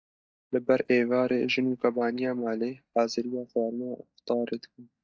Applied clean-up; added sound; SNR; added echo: neural mask model DeepFilterNet 3.